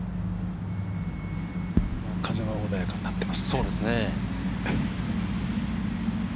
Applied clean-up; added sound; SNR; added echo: none; none; none; none.